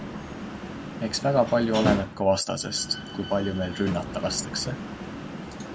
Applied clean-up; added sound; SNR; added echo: none; Slam; 6 dB; none.